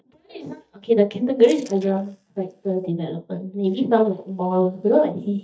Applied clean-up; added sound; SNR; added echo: neural mask model DeepFilterNet 3.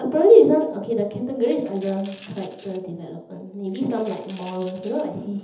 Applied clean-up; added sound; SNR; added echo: none; Coin (dropping); 19 dB; reverberation time 0.8 s.